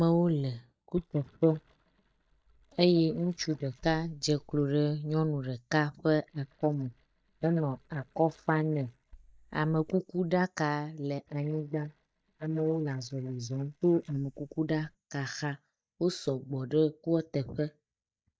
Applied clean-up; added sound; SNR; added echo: neural mask model DeepFilterNet 3.